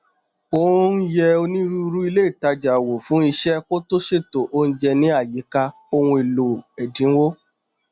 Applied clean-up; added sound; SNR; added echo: none; none; none; none.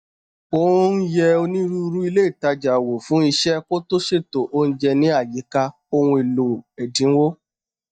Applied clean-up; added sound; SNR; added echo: neural mask model DeepFilterNet 3.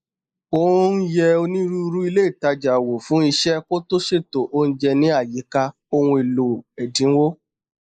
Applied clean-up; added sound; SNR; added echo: neural mask model Resemble Enhance denoiser.